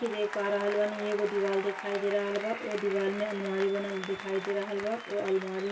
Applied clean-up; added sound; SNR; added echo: none; Applause; 10 dB; reverberation time 0.2 s.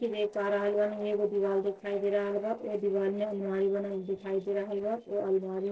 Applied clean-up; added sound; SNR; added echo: neural separator model SepFormer DNS4.